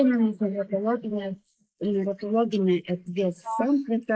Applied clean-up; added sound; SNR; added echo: neural mask model Resemble Enhance denoiser.